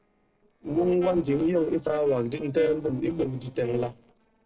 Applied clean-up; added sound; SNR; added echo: neural separator model SepFormer DNS4.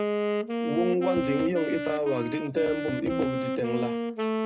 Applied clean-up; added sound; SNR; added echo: none; Wind instrument, woodwind instrument; 0 dB; reverberation time 0.2 s.